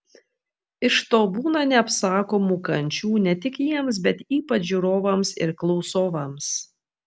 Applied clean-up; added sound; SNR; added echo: none; none; none; none.